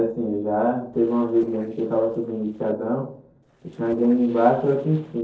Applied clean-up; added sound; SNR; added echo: neural separator model SepFormer DNS4.